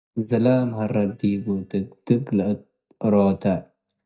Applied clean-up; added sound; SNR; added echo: neural mask model DeepFilterNet 3.